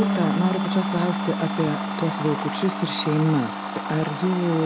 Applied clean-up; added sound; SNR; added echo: none; Bass guitar + Domestic sounds, home sounds; 2 dB; none.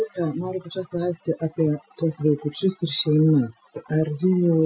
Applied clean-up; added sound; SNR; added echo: classical method Wiener filter.